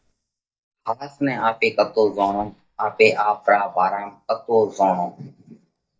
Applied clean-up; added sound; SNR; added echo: neural mask model DeepFilterNet 3.